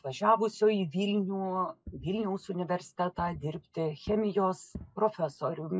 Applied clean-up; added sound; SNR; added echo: classical method log-MMSE.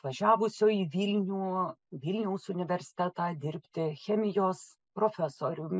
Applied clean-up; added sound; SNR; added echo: none; none; none; none.